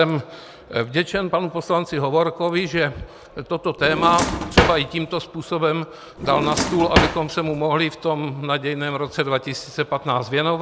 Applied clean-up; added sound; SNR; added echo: none; Drawer open or close; 0 dB; none.